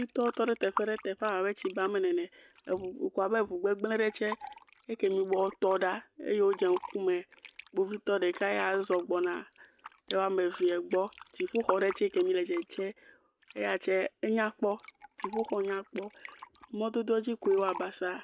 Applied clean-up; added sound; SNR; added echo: neural mask model RNNoise.